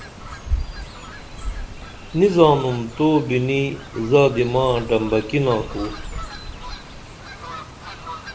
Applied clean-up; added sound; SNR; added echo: none; Fowl; 10 dB; none.